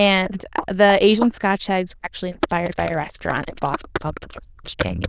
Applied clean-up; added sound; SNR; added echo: neural diffusion model UNIVERSE++.